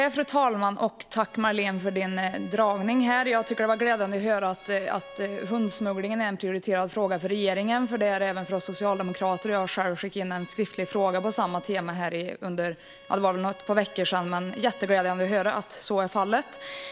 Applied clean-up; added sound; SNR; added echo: none; Bowed string instrument; 19 dB; none.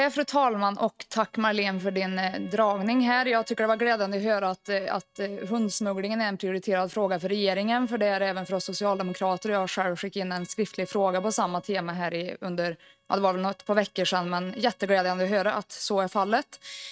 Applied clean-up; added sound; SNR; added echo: neural mask model RNNoise.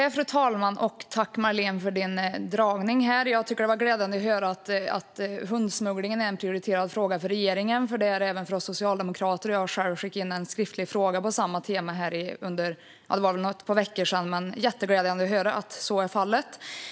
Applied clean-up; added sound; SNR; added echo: none; none; none; none.